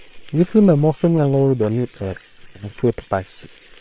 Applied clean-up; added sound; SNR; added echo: neural separator model SepFormer WHAM!.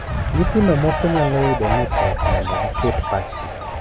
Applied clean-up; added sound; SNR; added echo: none; Fowl; 4 dB; none.